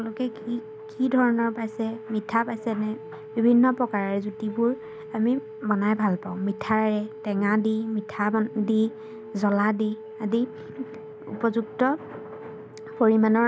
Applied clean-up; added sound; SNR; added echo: none; Wind instrument, woodwind instrument; 15 dB; none.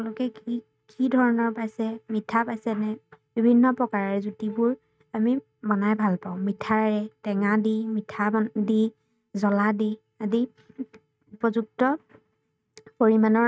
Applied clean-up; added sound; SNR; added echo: neural mask model RNNoise.